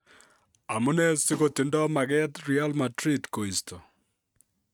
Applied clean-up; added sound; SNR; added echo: neural mask model RNNoise.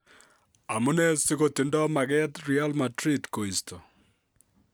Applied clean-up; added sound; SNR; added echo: none; none; none; none.